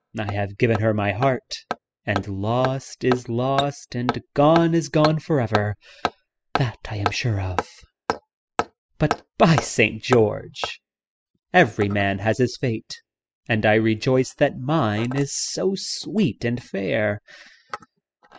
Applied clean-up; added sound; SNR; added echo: classical method spectral subtraction.